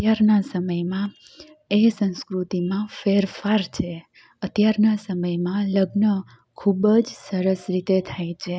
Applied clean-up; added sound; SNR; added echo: none; none; none; none.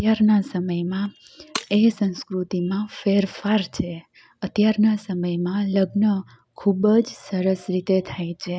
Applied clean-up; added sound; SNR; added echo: none; Shatter; 19 dB; none.